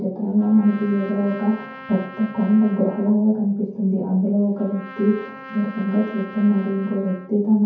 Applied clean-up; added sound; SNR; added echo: none; Trumpet; 19 dB; reverberation time 0.6 s.